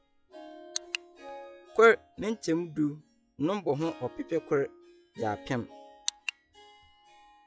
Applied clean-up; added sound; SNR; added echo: classical method log-MMSE.